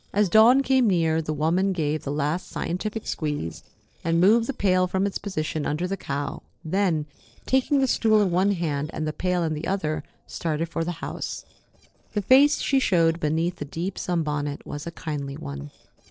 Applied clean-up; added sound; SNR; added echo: neural separator model SepFormer DNS4.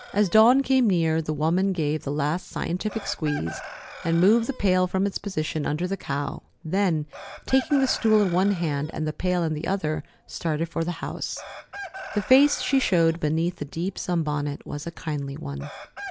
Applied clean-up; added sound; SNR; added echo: none; Chicken, rooster; 18 dB; none.